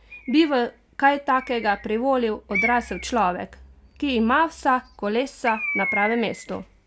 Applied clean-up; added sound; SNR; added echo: none; Bird; 10 dB; none.